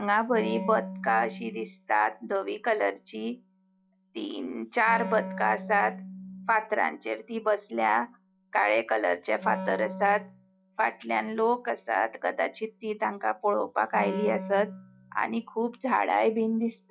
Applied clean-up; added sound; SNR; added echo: classical method log-MMSE.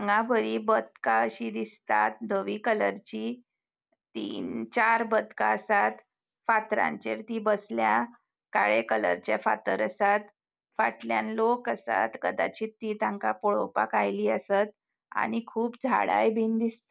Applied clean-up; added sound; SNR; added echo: none; none; none; none.